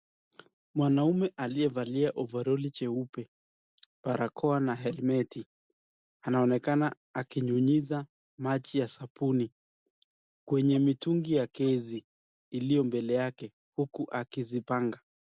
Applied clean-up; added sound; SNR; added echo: none; none; none; none.